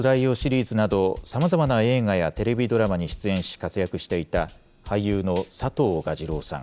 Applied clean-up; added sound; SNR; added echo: none; Drum / Drum kit; 18 dB; none.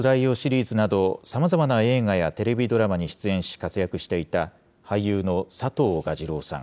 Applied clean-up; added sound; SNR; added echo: none; none; none; none.